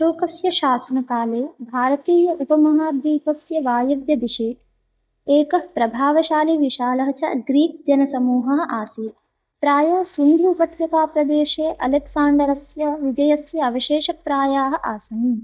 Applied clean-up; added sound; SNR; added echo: neural mask model DeepFilterNet 3.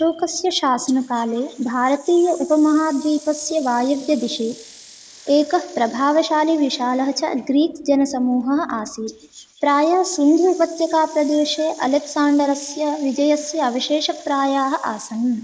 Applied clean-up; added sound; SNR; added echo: neural mask model Resemble Enhance denoiser.